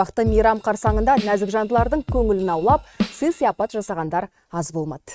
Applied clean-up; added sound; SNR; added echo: neural mask model RNNoise.